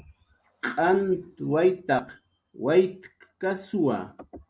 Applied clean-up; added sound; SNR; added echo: none; none; none; none.